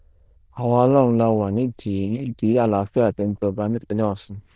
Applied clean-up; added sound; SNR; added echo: neural diffusion model UNIVERSE++.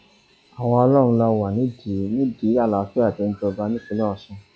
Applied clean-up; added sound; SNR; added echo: classical method log-MMSE.